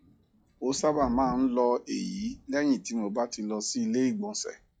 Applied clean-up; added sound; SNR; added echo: classical method log-MMSE.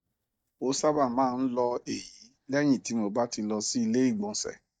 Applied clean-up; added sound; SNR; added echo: neural mask model DeepFilterNet 3.